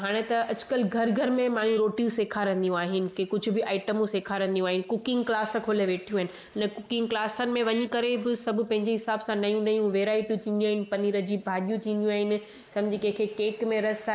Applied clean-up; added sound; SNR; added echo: neural mask model Resemble Enhance denoiser.